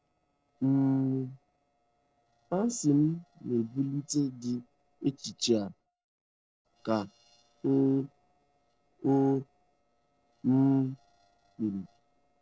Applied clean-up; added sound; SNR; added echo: neural separator model SepFormer DNS4.